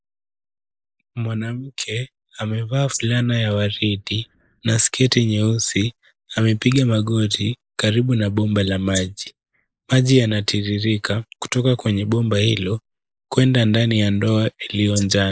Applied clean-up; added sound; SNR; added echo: neural mask model Resemble Enhance denoiser.